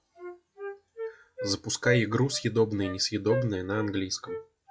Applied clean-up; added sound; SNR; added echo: classical method log-MMSE.